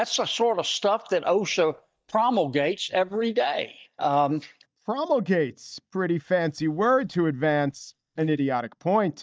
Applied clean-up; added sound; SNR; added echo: neural mask model DeepFilterNet 3.